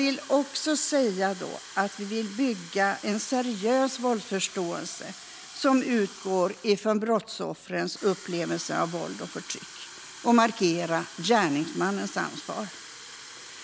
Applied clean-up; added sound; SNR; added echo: none; Fill (with liquid) / Water tap, faucet; 17 dB; none.